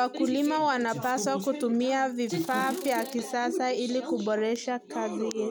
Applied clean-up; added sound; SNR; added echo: none; Insect; 18 dB; none.